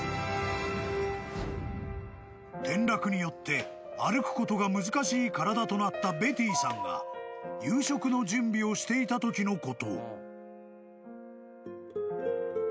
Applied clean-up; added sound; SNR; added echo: none; none; none; none.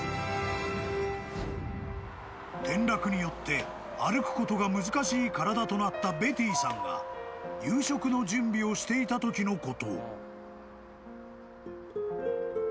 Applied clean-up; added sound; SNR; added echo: none; Traffic noise, roadway noise; 16 dB; none.